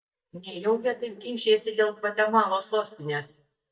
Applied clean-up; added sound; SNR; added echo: neural mask model DeepFilterNet 3.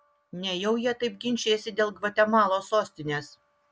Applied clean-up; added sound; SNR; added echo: none; none; none; none.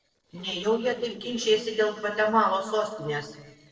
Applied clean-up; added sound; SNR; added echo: neural separator model SepFormer DNS4.